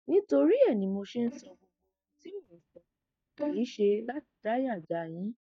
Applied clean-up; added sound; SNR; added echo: neural mask model DeepFilterNet 3.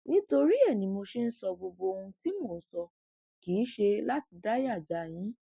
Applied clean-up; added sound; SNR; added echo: none; none; none; none.